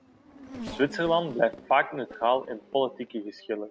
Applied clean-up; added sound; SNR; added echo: none; Race car, auto racing / Accelerating, revving, vroom; 17 dB; none.